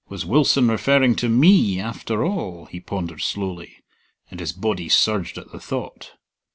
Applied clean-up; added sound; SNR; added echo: none; none; none; none.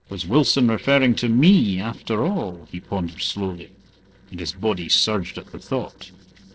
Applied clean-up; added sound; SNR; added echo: neural separator model SepFormer DNS4.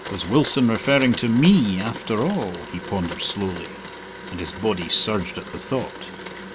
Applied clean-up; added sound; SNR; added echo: none; Domestic sounds, home sounds; 11 dB; none.